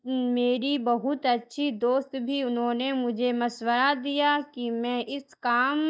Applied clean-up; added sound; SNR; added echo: neural mask model DeepFilterNet 3.